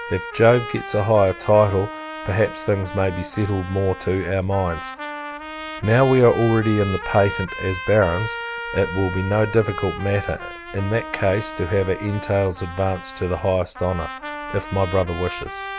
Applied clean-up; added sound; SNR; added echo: none; Trumpet; 11 dB; none.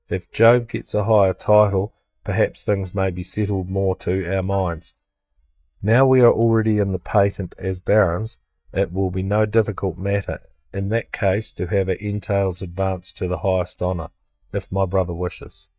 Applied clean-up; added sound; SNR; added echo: neural mask model DeepFilterNet 3.